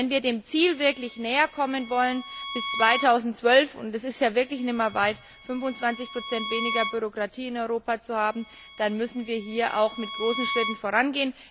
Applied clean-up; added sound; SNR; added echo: none; Bowed string instrument; 10 dB; none.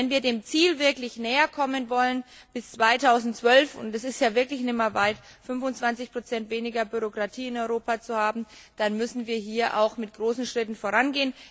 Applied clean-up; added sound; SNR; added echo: none; none; none; none.